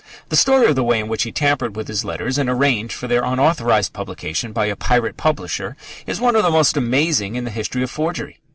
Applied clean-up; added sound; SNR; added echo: none; none; none; none.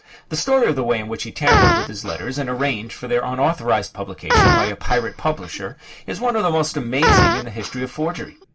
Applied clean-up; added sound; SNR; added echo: none; Fart; -1 dB; reverberation time 0.2 s.